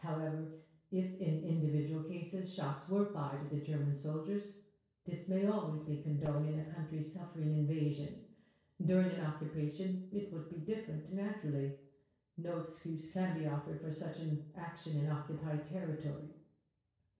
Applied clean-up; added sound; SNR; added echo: neural separator model SepFormer DNS4.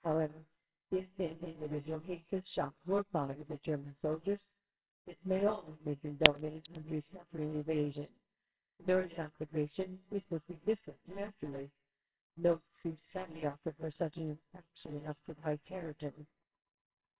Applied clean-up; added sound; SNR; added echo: neural separator model SepFormer WHAMR!.